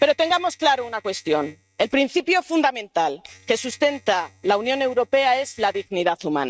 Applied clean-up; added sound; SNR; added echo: neural mask model RNNoise.